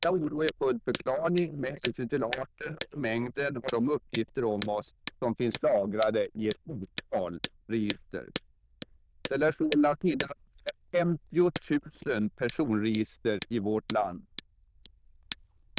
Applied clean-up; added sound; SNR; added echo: neural diffusion model UNIVERSE++.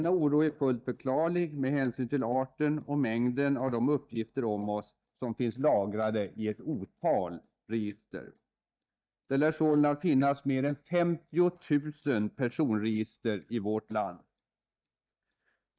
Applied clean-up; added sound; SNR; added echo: neural mask model DeepFilterNet 3.